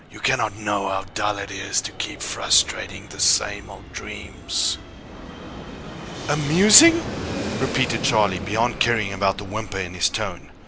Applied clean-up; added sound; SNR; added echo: none; Fixed-wing aircraft, airplane; 10 dB; none.